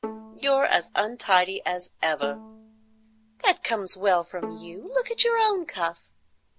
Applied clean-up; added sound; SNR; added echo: none; Bowed string instrument; 17 dB; none.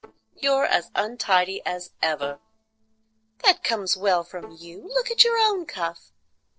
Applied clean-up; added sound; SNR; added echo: neural separator model SepFormer DNS4.